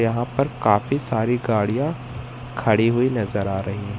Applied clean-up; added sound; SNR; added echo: none; none; none; none.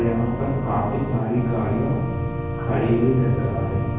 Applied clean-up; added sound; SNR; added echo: none; Organ; 6 dB; reverberation time 1.3 s.